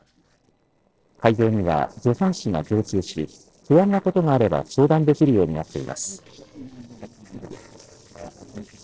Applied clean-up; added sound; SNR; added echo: neural separator model SepFormer DNS4.